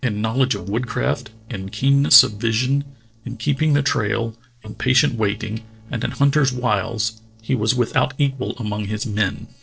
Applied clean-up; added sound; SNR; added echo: neural separator model SepFormer DNS4.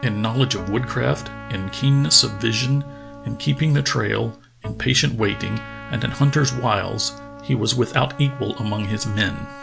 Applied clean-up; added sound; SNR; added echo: none; Organ + Trumpet; 15 dB; none.